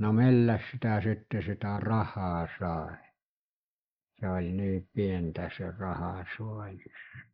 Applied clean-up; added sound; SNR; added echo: neural mask model Resemble Enhance denoiser.